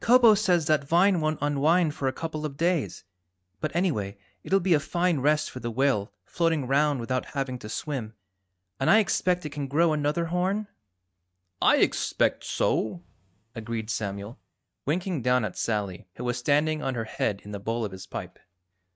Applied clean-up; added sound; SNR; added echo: neural mask model RNNoise.